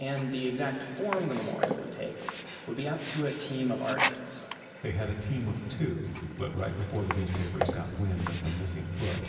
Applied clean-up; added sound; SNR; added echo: none; Sink (filling or washing); 6 dB; reverberation time 2.5 s.